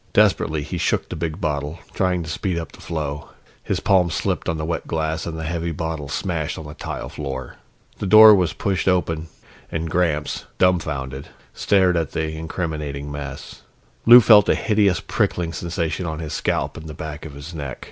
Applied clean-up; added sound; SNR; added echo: none; none; none; none.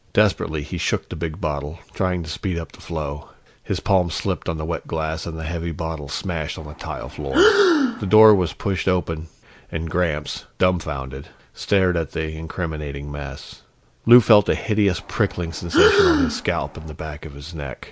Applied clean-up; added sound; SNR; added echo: none; Breathing; -1 dB; none.